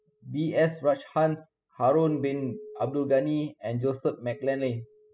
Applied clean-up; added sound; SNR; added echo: classical method spectral subtraction.